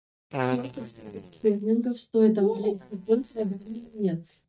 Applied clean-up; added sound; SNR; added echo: neural mask model DeepFilterNet 3.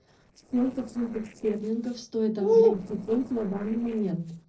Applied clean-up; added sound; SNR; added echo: neural separator model SepFormer DNS4.